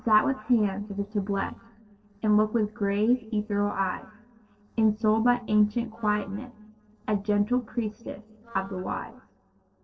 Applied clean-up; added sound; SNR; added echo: neural separator model SepFormer DNS4.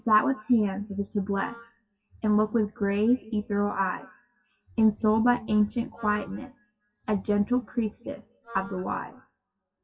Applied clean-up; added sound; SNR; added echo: classical method WPE with log-MMSE.